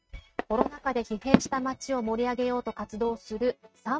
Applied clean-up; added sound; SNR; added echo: neural mask model RNNoise.